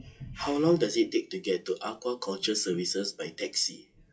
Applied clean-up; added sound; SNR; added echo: classical method WPE with log-MMSE.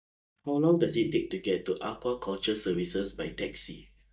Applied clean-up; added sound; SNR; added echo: neural mask model DeepFilterNet 3.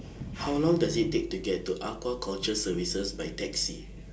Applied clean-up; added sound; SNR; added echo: none; Thunder; 16 dB; reverberation time 0.2 s.